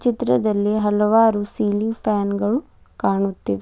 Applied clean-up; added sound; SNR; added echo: none; none; none; none.